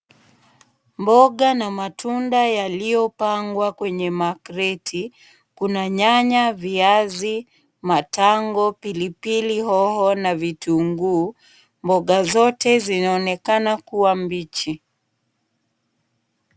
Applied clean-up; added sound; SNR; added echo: none; none; none; none.